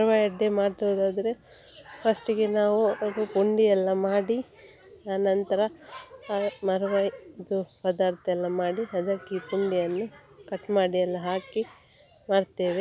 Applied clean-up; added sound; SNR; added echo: none; none; none; none.